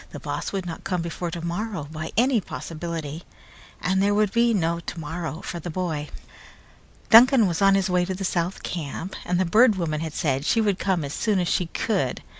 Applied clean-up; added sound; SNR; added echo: none; none; none; none.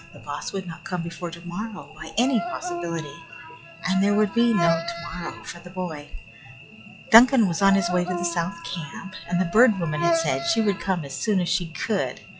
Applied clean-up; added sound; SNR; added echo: classical method log-MMSE.